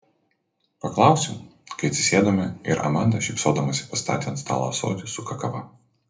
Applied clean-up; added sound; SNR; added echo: none; none; none; reverberation time 0.3 s.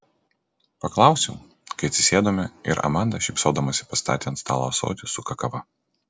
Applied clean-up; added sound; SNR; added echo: none; none; none; none.